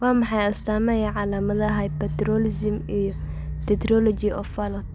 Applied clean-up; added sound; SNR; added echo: none; none; none; none.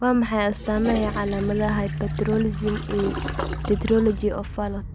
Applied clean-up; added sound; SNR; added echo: none; Toilet flush; 12 dB; none.